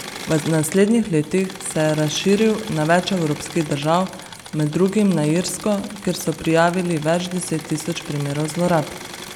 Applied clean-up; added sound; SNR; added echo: none; Engine / Mechanisms; 15 dB; none.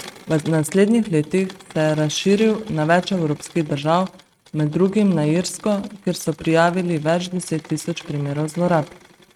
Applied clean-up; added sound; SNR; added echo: neural mask model RNNoise.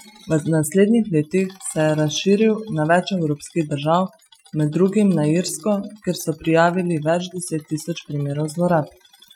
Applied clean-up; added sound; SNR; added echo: classical method Wiener filter.